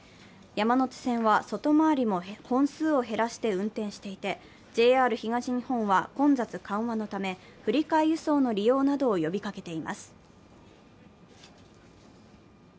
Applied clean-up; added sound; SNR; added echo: none; none; none; none.